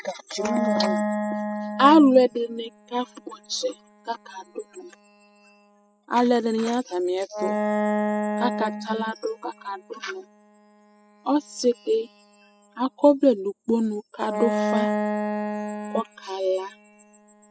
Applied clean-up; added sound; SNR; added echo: classical method spectral subtraction.